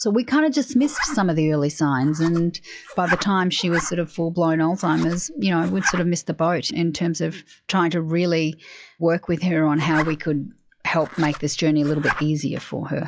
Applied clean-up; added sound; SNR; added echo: classical method log-MMSE.